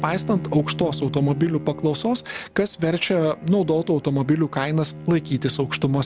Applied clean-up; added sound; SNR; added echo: none; Bowed string instrument; 13 dB; none.